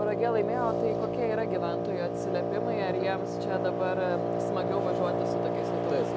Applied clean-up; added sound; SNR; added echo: none; Wind instrument, woodwind instrument; -2 dB; none.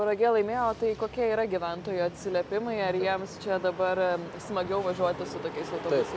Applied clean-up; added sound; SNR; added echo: none; none; none; none.